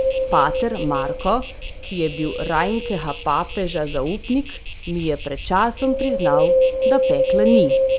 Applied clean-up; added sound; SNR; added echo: none; Wind + Insect; -3 dB; none.